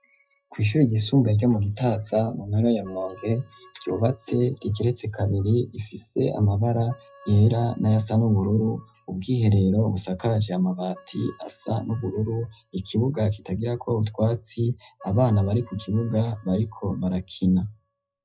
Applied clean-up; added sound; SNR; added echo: classical method WPE with log-MMSE.